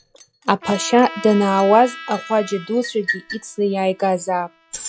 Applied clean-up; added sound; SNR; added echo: classical method log-MMSE.